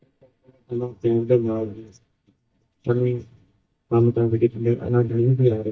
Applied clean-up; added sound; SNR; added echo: neural mask model DeepFilterNet 3.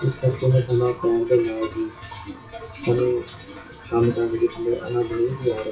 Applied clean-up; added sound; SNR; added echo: classical method WPE with log-MMSE.